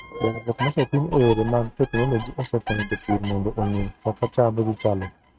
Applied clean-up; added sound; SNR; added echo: neural mask model RNNoise.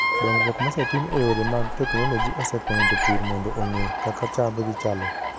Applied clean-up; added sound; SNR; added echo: none; Water / Splash, splatter + Bird vocalization, bird call, bird song; -1 dB; none.